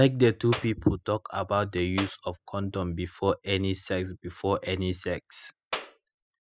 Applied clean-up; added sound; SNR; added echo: classical method spectral subtraction.